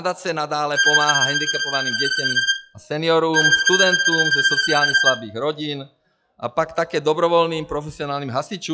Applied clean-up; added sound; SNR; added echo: classical method log-MMSE.